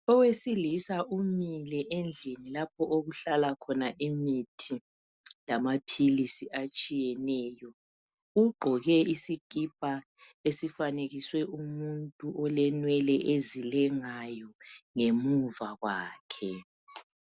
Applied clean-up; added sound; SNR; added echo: none; none; none; none.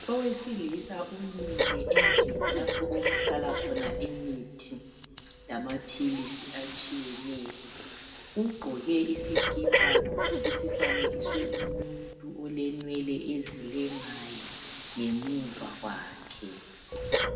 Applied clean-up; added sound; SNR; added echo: none; Breathing; -3 dB; reverberation time 1.9 s.